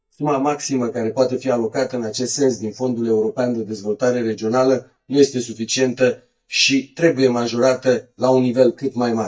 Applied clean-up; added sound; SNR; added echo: neural mask model DeepFilterNet 3.